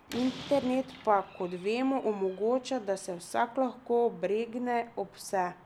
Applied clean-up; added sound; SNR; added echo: none; Slam; 20 dB; none.